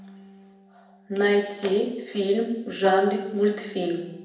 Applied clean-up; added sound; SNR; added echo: none; Bowed string instrument; 10 dB; reverberation time 0.8 s.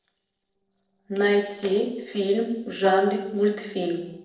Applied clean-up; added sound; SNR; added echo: neural separator model SepFormer DNS4.